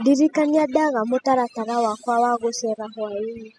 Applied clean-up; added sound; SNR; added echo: classical method spectral subtraction.